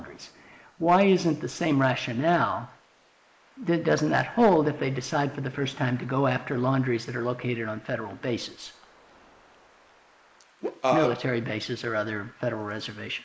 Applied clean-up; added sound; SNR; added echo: neural mask model Resemble Enhance denoiser.